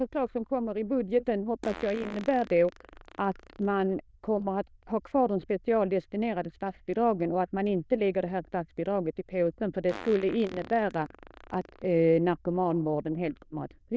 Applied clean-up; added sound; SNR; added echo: neural diffusion model UNIVERSE++.